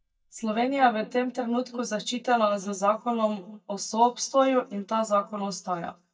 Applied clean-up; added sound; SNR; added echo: neural mask model DeepFilterNet 3.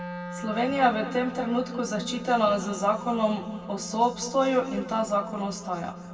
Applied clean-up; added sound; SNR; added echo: none; Wind instrument, woodwind instrument; 13 dB; reverberation time 2.0 s.